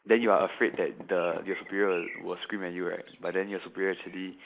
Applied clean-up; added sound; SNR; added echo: neural mask model Resemble Enhance denoiser.